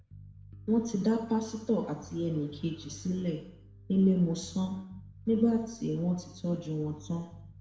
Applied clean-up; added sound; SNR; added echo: none; Bass guitar; 20 dB; reverberation time 0.7 s.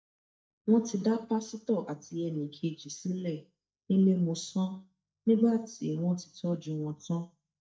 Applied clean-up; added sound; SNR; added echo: neural mask model DeepFilterNet 3.